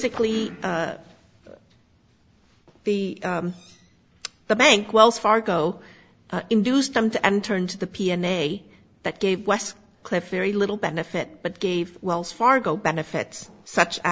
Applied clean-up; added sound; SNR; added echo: none; none; none; none.